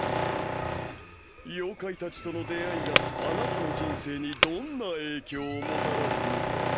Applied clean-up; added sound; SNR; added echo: none; Tools + Wood; -4 dB; none.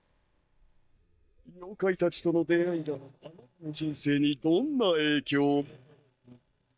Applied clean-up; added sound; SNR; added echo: neural mask model DeepFilterNet 3.